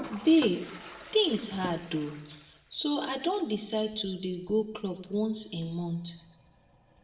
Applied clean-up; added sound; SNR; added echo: none; Toilet flush; 17 dB; reverberation time 0.8 s.